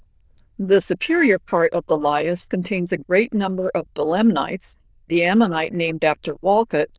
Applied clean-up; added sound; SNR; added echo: neural diffusion model UNIVERSE++.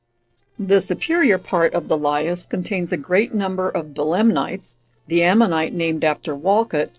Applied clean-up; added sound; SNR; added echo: neural separator model SepFormer DNS4.